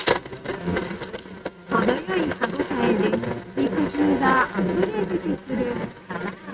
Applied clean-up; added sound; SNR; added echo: neural mask model RNNoise.